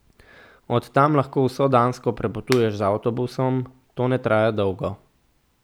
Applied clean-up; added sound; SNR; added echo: none; Finger snapping; 15 dB; none.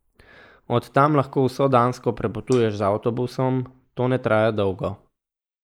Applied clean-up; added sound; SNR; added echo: neural mask model Resemble Enhance denoiser.